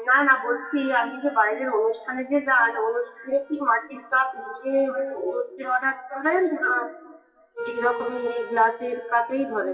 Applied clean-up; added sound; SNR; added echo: classical method WPE with log-MMSE.